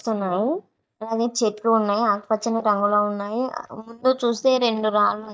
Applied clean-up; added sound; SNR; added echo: neural mask model DeepFilterNet 3.